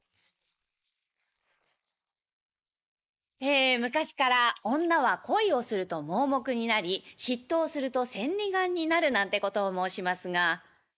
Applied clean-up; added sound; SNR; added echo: neural mask model Resemble Enhance denoiser.